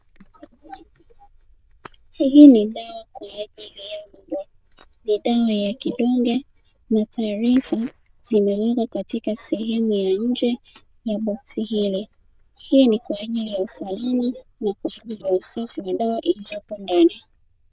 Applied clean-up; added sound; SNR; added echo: neural diffusion model UNIVERSE++.